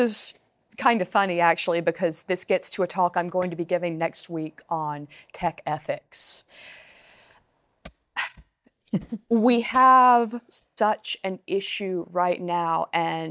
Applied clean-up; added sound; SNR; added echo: neural mask model DeepFilterNet 3.